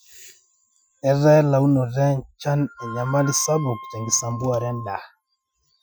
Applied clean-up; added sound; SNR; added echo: classical method Wiener filter.